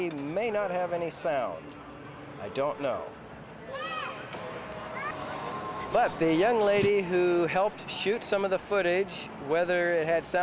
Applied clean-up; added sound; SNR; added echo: none; Car; 11 dB; none.